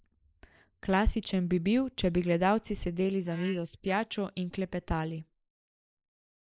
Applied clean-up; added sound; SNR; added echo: neural mask model Resemble Enhance denoiser.